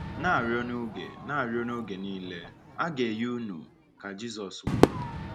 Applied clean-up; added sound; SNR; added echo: none; Crowd / Fireworks; 1 dB; none.